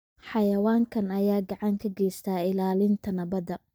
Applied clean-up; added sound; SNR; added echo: neural mask model DeepFilterNet 3.